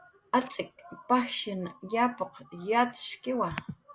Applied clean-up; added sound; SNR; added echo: none; none; none; none.